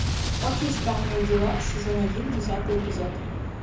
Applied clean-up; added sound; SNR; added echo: none; Explosion; -1 dB; reverberation time 0.6 s.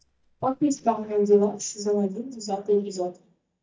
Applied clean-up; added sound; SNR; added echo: neural mask model DeepFilterNet 3.